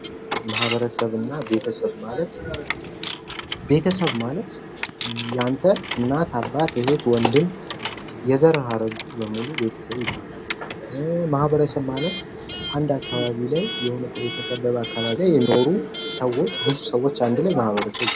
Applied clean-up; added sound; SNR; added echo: none; Coin (dropping) / Alarm; 8 dB; none.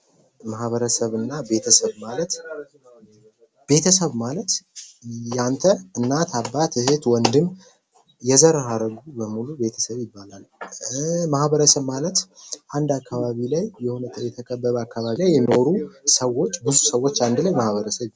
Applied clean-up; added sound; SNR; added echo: none; none; none; none.